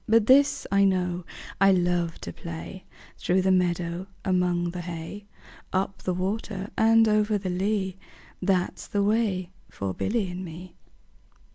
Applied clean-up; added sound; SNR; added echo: none; none; none; none.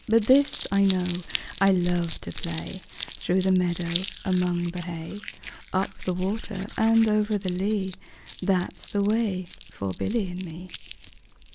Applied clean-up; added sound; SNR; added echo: none; Crumpling, crinkling; 10 dB; none.